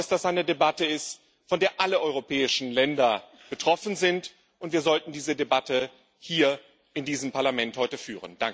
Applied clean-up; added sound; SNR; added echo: none; none; none; none.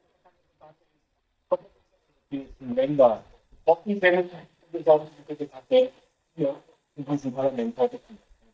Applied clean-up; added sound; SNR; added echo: neural mask model DeepFilterNet 3.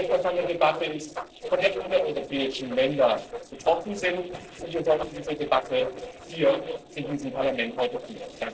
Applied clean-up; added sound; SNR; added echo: neural separator model SepFormer DNS4.